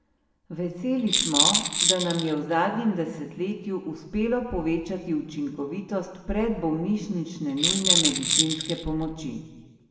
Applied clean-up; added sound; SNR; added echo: none; Rattle; -3 dB; reverberation time 1.1 s.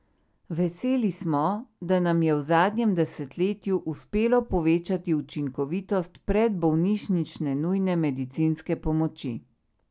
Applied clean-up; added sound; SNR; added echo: none; none; none; none.